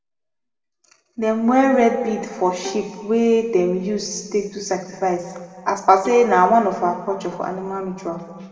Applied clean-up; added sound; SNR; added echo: none; Bowed string instrument; 18 dB; reverberation time 1.7 s.